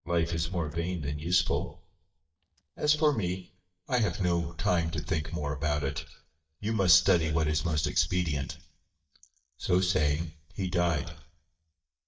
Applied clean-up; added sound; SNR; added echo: neural mask model DeepFilterNet 3.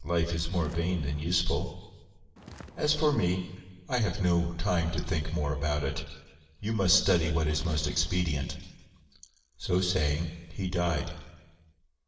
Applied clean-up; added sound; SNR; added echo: none; Walk, footsteps; 18 dB; reverberation time 1.2 s.